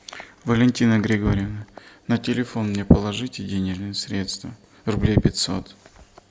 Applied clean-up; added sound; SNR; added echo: none; none; none; none.